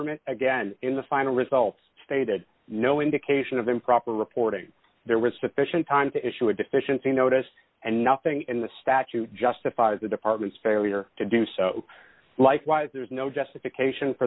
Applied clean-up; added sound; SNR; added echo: none; none; none; none.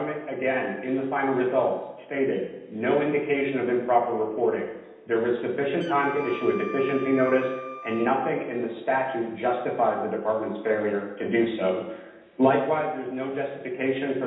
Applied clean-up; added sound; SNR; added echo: none; Wind instrument, woodwind instrument; 14 dB; reverberation time 0.9 s.